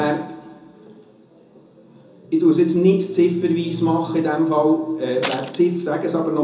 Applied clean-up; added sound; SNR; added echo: none; Shatter; 9 dB; reverberation time 0.6 s.